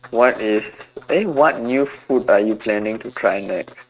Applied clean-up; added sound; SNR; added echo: neural mask model RNNoise.